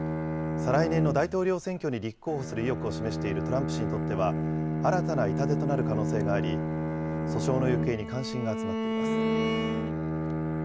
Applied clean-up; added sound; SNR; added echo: none; Bowed string instrument + Bowed string instrument; -2 dB; none.